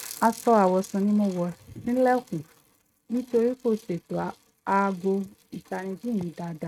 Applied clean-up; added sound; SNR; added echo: neural mask model RNNoise.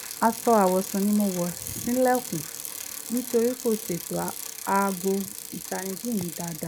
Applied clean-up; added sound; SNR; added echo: none; Bicycle; 10 dB; none.